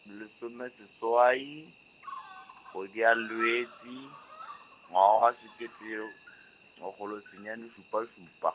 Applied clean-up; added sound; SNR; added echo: none; Cricket; 17 dB; none.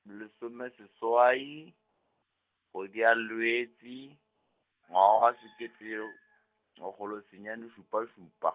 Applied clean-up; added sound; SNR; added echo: none; none; none; none.